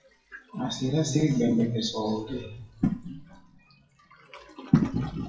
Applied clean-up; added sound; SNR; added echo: classical method WPE with log-MMSE.